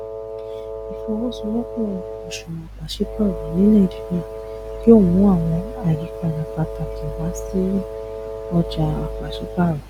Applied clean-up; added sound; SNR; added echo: none; Wind instrument, woodwind instrument; 10 dB; none.